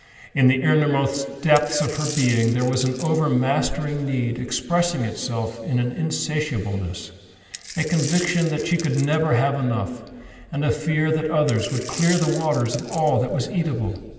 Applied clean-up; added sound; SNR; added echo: none; Coin (dropping); 14 dB; reverberation time 2.0 s.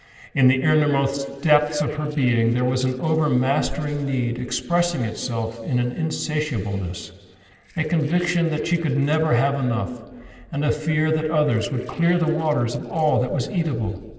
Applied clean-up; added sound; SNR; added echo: neural separator model SepFormer DNS4.